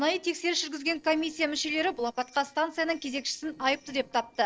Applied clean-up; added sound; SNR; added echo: neural separator model SepFormer DNS4.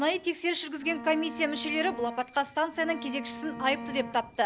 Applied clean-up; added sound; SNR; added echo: none; Bowed string instrument; 11 dB; none.